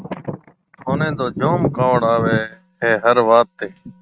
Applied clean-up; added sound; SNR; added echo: neural mask model RNNoise.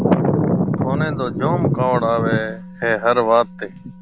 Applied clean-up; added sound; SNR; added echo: none; Musical instrument; 13 dB; none.